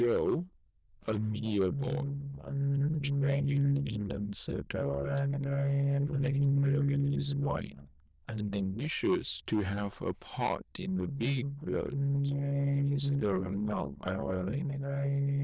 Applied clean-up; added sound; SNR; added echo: neural diffusion model UNIVERSE++.